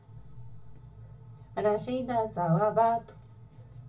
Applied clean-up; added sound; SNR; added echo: none; none; none; reverberation time 0.4 s.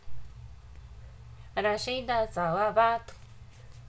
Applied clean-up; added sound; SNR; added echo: none; none; none; none.